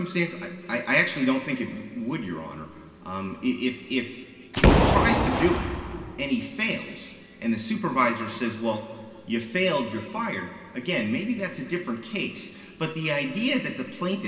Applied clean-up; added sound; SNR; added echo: none; Boom; -5 dB; reverberation time 2.1 s.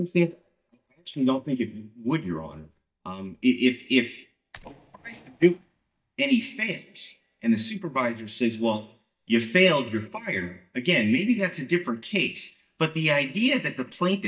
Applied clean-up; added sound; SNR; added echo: neural mask model DeepFilterNet 3.